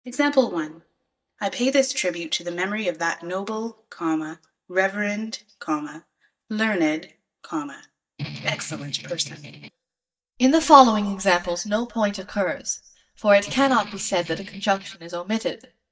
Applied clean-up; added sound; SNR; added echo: neural mask model DeepFilterNet 3.